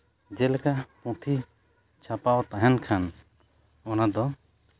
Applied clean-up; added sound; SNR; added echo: none; none; none; none.